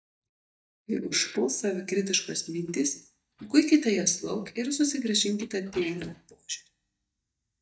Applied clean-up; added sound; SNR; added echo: neural mask model DeepFilterNet 3.